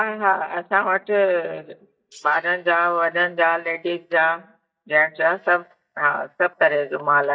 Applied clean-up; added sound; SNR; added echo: neural mask model DeepFilterNet 3.